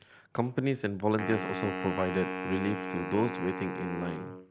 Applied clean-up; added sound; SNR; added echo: none; Wind instrument, woodwind instrument; 6 dB; none.